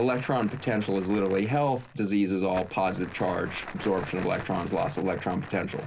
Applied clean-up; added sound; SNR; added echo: none; Crumpling, crinkling; 15 dB; none.